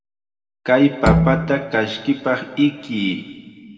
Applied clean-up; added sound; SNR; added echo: none; Bowed string instrument; 0 dB; reverberation time 1.7 s.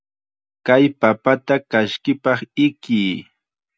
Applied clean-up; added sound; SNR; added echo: none; none; none; none.